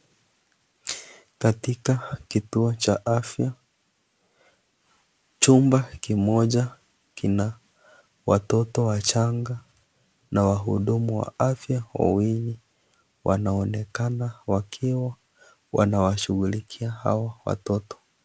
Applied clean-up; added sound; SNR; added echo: none; none; none; none.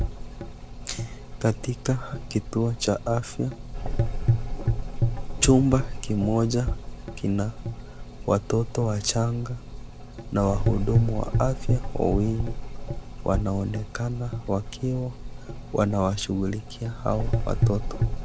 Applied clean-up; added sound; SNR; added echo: none; Gurgling / Engine; 2 dB; none.